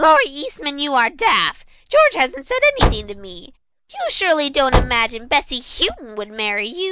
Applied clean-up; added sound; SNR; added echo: none; Car; 4 dB; none.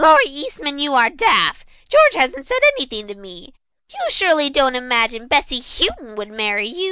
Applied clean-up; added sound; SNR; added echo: none; none; none; none.